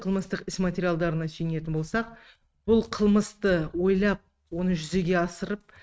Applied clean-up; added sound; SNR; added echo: neural mask model RNNoise.